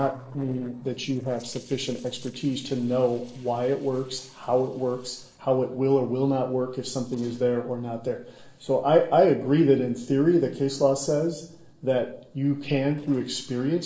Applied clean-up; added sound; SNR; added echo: neural separator model SepFormer DNS4.